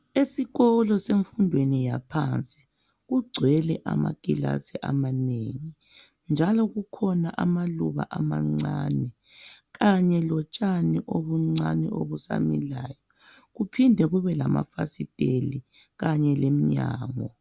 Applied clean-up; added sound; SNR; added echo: none; none; none; none.